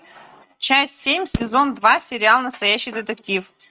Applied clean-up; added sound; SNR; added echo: neural mask model RNNoise.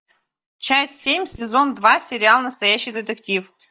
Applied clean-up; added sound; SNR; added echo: neural mask model DeepFilterNet 3.